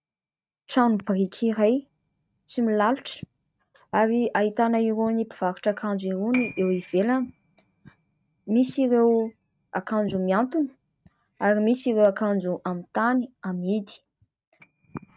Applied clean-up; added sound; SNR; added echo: neural mask model RNNoise.